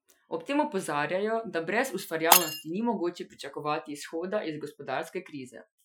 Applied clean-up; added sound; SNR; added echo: classical method Wiener filter.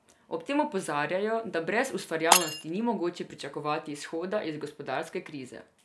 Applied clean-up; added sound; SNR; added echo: none; Shatter; 0 dB; none.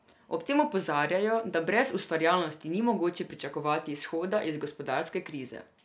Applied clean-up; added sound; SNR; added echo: none; none; none; none.